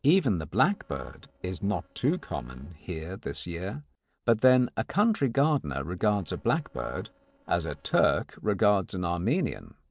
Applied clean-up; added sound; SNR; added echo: neural separator model SepFormer DNS4.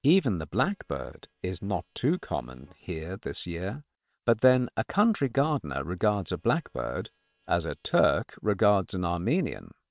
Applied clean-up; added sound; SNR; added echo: neural separator model SepFormer WHAM!.